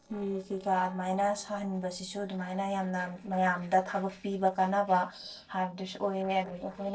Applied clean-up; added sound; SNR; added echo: neural separator model SepFormer DNS4.